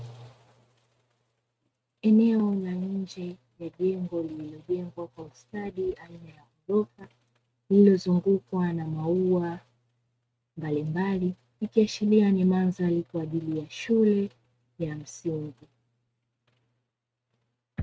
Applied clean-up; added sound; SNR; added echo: neural mask model RNNoise.